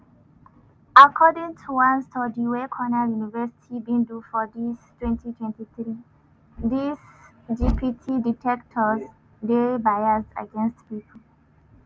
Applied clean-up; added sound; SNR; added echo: none; none; none; none.